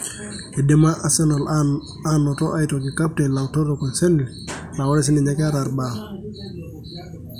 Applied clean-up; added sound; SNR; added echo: none; none; none; none.